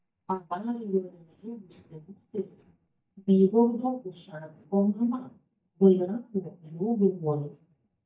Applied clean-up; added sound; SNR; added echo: neural mask model DeepFilterNet 3.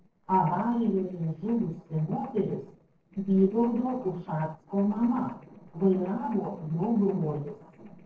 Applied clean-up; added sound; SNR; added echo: neural separator model SepFormer DNS4.